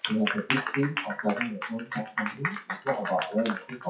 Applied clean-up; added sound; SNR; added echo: classical method WPE with log-MMSE.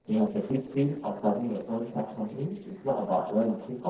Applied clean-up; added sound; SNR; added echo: neural separator model SepFormer DNS4.